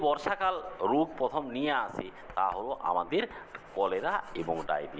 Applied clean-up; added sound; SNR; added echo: none; Writing; 20 dB; none.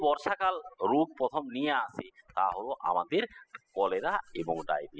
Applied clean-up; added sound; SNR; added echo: classical method spectral subtraction.